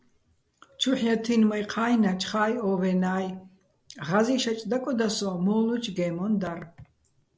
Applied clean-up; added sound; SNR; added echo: none; none; none; none.